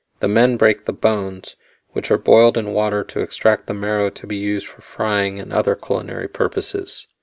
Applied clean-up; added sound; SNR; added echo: none; none; none; none.